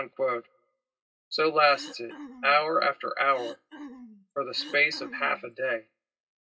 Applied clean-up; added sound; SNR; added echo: classical method WPE with log-MMSE.